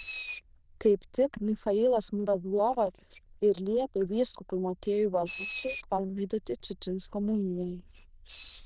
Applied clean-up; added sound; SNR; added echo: neural diffusion model UNIVERSE++.